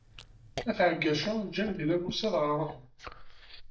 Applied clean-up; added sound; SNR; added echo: neural mask model DeepFilterNet 3.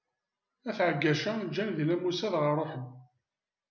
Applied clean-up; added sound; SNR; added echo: none; none; none; none.